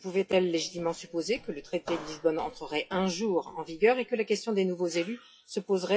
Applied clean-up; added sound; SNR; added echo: classical method WPE with log-MMSE.